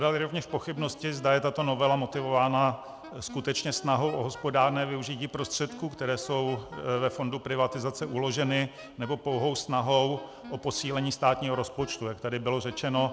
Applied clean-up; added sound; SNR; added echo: none; Wind instrument, woodwind instrument; 19 dB; none.